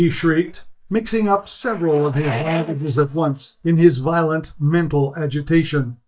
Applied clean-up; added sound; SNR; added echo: neural mask model DeepFilterNet 3.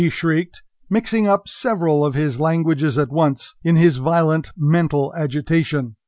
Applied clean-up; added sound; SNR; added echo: none; none; none; none.